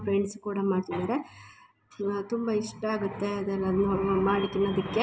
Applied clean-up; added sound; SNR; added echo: none; none; none; none.